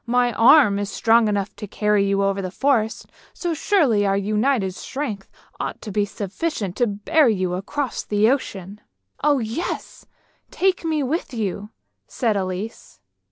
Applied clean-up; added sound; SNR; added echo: none; none; none; none.